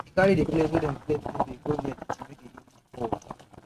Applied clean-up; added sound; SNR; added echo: neural mask model RNNoise.